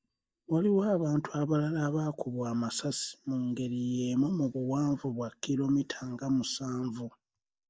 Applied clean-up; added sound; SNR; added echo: neural mask model DeepFilterNet 3.